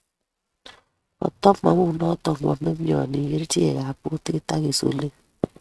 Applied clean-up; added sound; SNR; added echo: neural mask model RNNoise.